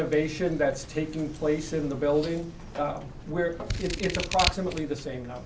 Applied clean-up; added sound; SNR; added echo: none; Scissors; 3 dB; none.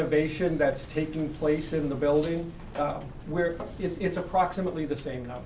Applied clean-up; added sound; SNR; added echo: none; none; none; none.